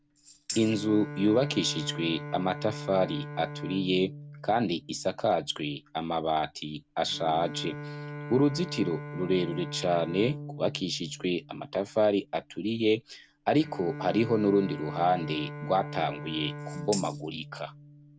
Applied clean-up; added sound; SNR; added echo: none; Tambourine + Bowed string instrument; 11 dB; none.